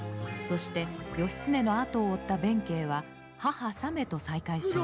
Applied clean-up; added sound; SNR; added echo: none; none; none; none.